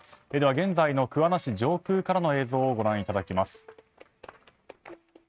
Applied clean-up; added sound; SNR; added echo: neural mask model RNNoise.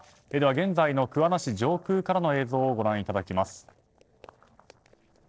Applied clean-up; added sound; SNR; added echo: neural separator model SepFormer DNS4.